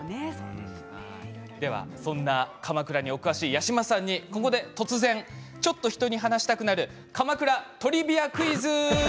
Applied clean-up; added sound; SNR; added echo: none; none; none; none.